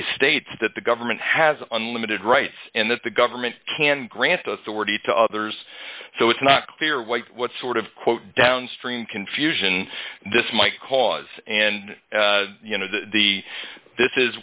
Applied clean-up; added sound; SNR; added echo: none; none; none; none.